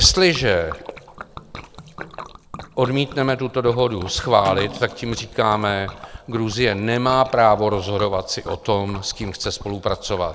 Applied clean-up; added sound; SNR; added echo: none; Snare drum + Liquid; 16 dB; none.